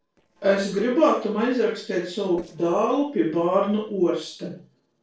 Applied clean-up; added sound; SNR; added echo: neural separator model SepFormer DNS4.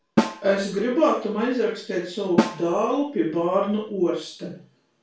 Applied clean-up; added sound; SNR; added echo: none; Snare drum; 5 dB; reverberation time 0.4 s.